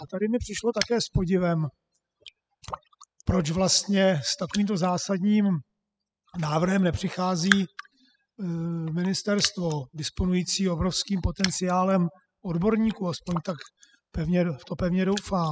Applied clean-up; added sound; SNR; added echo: classical method spectral subtraction.